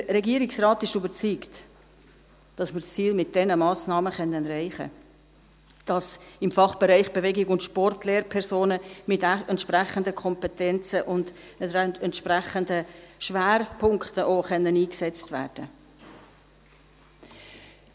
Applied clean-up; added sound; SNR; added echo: none; none; none; none.